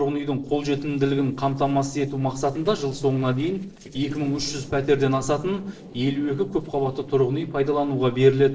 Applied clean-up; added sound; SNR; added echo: neural separator model SepFormer DNS4.